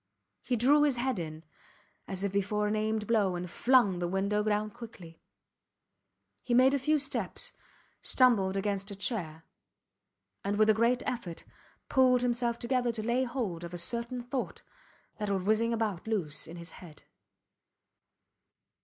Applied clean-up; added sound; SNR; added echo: neural mask model Resemble Enhance denoiser.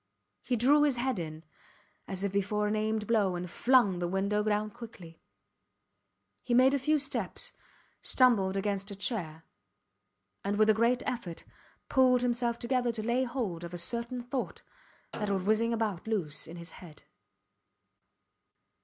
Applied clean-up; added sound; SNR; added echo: none; Snare drum; 17 dB; none.